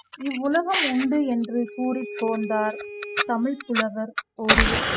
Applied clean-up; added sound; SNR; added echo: classical method spectral subtraction.